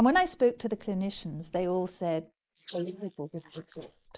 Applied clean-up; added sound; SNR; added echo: neural mask model Resemble Enhance denoiser.